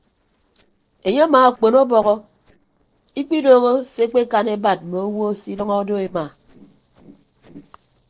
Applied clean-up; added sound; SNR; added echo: neural separator model SepFormer DNS4.